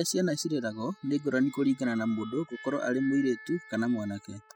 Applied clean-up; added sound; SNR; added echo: classical method spectral subtraction.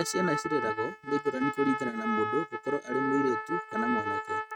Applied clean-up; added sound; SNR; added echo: neural mask model RNNoise.